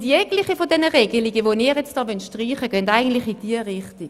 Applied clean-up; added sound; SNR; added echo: none; none; none; none.